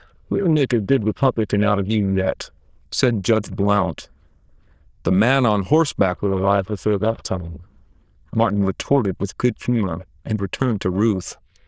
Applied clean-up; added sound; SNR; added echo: neural diffusion model UNIVERSE++.